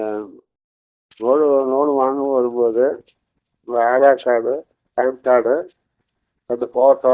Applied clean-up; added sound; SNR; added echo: neural mask model DeepFilterNet 3.